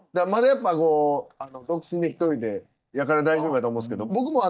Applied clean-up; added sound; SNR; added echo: neural mask model DeepFilterNet 3.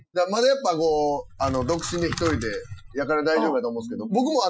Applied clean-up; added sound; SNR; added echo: classical method Wiener filter.